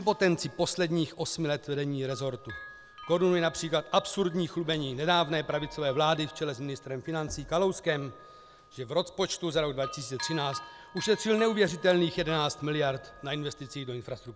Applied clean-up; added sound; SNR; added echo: none; Bell; 18 dB; none.